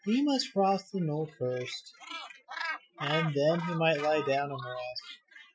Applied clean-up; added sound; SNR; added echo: classical method Wiener filter.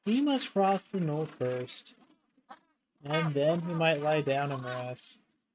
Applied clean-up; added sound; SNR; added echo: neural mask model RNNoise.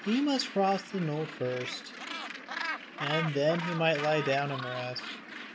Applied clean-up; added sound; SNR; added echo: none; Gull, seagull; 8 dB; none.